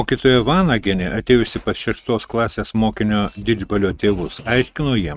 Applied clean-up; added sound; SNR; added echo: neural mask model RNNoise.